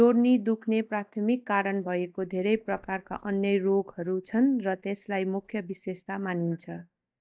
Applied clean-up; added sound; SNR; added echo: neural mask model DeepFilterNet 3.